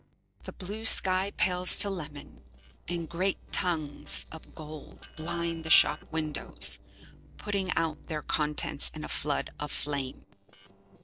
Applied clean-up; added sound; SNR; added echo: neural separator model SepFormer DNS4.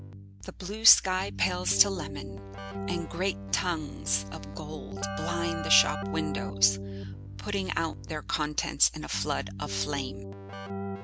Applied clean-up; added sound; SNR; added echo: none; Keyboard (musical); 7 dB; none.